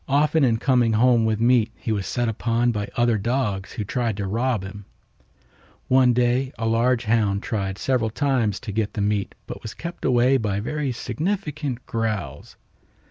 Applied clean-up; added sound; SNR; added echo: none; none; none; none.